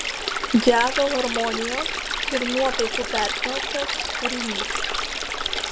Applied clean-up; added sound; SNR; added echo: none; Stream; 1 dB; none.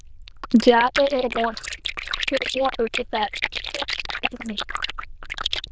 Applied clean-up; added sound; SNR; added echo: neural diffusion model UNIVERSE++.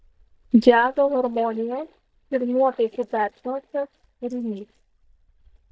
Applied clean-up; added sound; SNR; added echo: neural mask model DeepFilterNet 3.